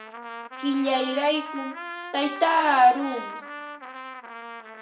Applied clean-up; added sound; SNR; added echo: none; Trumpet; 12 dB; reverberation time 0.5 s.